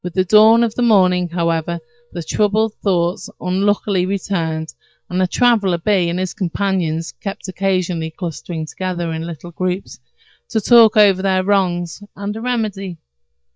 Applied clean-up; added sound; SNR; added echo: neural mask model DeepFilterNet 3.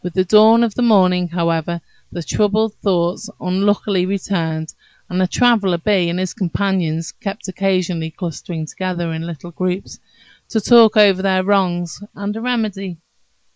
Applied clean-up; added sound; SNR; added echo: neural mask model Resemble Enhance denoiser.